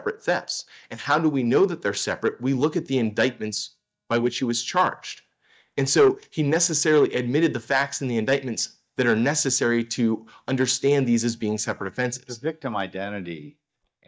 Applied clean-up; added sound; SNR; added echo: neural mask model DeepFilterNet 3.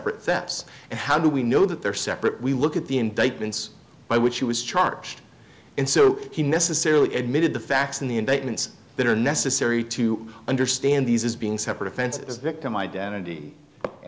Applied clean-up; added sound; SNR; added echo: none; none; none; none.